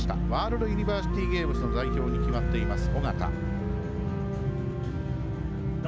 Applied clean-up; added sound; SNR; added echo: none; Bowed string instrument + Wind instrument, woodwind instrument; 10 dB; none.